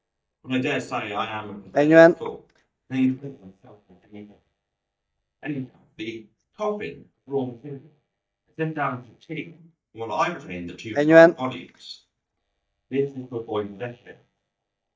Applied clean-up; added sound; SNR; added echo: neural mask model DeepFilterNet 3.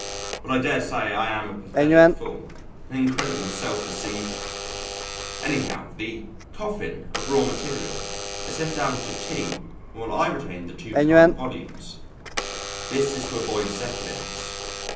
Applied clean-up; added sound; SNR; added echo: none; Alarm / Door; -3 dB; reverberation time 0.6 s.